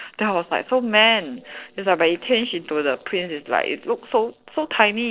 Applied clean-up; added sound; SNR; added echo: neural separator model SepFormer DNS4.